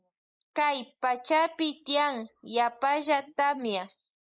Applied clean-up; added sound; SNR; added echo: neural mask model Resemble Enhance denoiser.